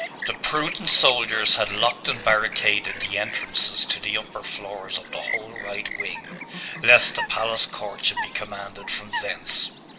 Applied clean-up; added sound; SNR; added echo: none; Chirp, tweet; 10 dB; reverberation time 1.9 s.